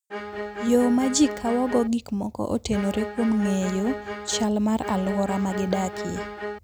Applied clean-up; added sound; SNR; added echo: none; Bowed string instrument; 9 dB; none.